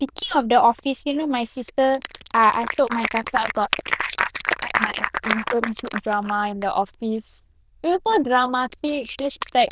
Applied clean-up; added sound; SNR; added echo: neural diffusion model UNIVERSE++.